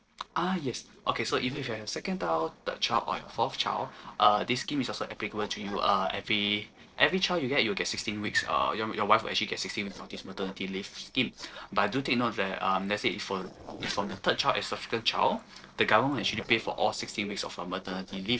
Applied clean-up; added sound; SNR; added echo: neural separator model SepFormer DNS4.